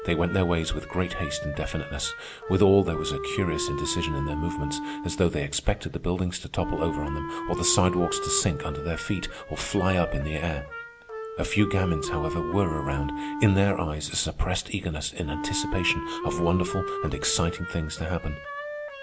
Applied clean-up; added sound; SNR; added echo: none; Wind instrument, woodwind instrument; 7 dB; none.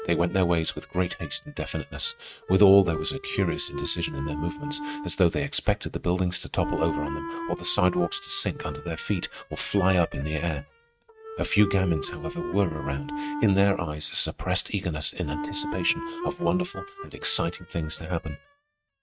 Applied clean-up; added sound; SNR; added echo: neural mask model RNNoise.